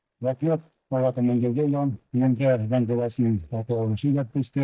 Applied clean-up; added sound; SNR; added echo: neural mask model DeepFilterNet 3.